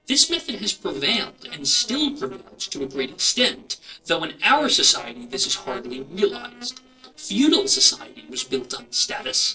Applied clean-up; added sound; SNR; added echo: neural separator model SepFormer DNS4.